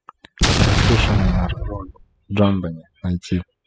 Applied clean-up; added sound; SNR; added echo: classical method spectral subtraction.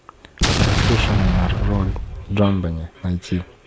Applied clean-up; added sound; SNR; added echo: none; Explosion; -1 dB; none.